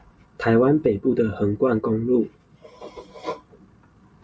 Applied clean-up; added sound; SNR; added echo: none; none; none; none.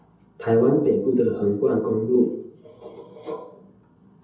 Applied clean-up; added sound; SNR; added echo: none; none; none; reverberation time 0.7 s.